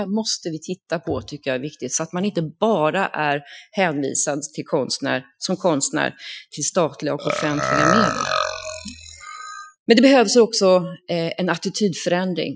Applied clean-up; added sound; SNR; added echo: classical method Wiener filter.